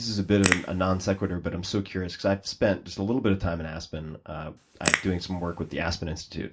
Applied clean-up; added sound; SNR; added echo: none; Crack / Crackle; 3 dB; reverberation time 0.2 s.